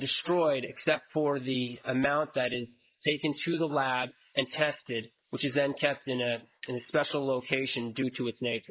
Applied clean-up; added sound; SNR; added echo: neural mask model Resemble Enhance denoiser.